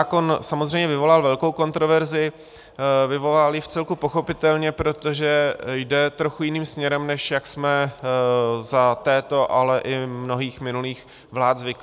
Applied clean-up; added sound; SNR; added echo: none; none; none; none.